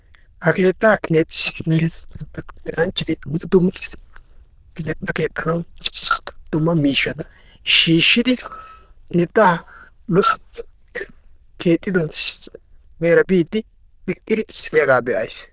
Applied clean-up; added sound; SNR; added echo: neural diffusion model UNIVERSE++.